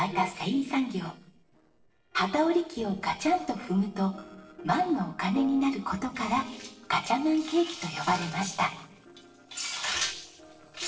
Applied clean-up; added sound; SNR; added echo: neural separator model SepFormer DNS4.